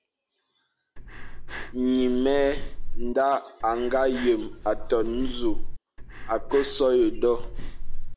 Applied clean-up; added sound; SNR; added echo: none; Breathing; 2 dB; none.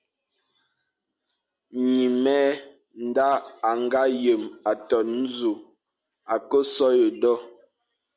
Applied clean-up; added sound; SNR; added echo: none; none; none; none.